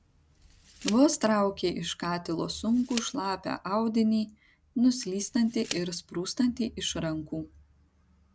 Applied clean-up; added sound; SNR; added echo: none; Tick; 17 dB; none.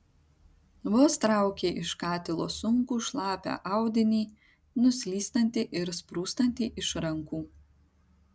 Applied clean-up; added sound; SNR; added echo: none; none; none; none.